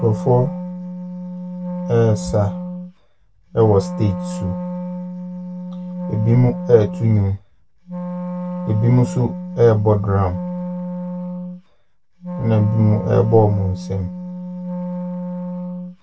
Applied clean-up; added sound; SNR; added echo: none; Wind instrument, woodwind instrument; 7 dB; reverberation time 0.2 s.